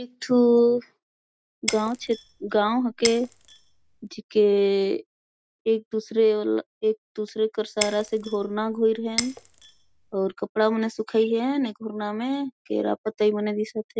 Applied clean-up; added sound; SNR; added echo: none; Shatter; 11 dB; none.